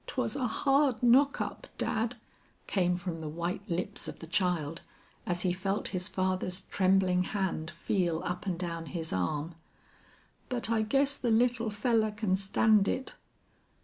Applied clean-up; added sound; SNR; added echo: none; none; none; none.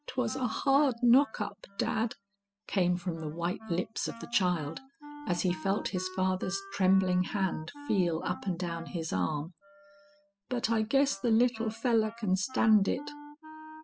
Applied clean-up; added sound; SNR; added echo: classical method spectral subtraction.